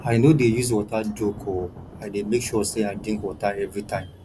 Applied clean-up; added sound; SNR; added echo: none; Thunder; 17 dB; none.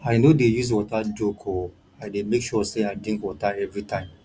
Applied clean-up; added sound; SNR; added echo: none; none; none; none.